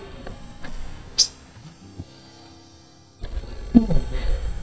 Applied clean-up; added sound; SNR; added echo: neural mask model DeepFilterNet 3.